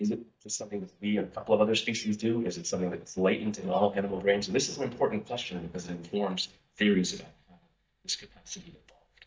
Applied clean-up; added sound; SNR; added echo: neural mask model DeepFilterNet 3.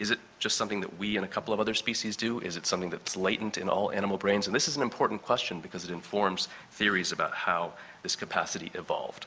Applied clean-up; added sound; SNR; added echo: none; none; none; none.